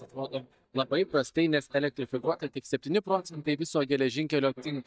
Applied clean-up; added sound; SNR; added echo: neural mask model DeepFilterNet 3.